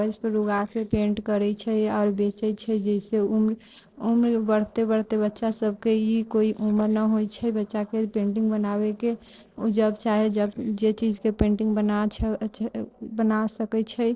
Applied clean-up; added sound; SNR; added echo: neural separator model SepFormer DNS4.